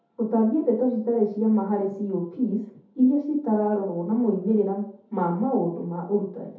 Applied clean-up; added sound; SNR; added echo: none; none; none; reverberation time 0.5 s.